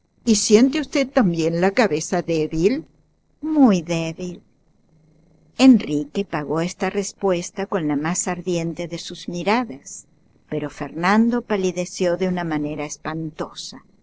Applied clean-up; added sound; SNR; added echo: neural separator model SepFormer DNS4.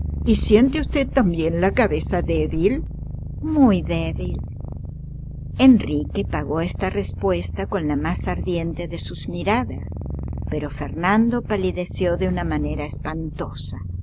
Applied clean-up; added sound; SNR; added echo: none; Purr; 7 dB; none.